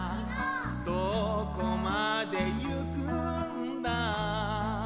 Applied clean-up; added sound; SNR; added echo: none; none; none; none.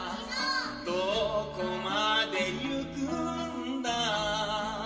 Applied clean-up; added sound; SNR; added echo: none; none; none; reverberation time 0.3 s.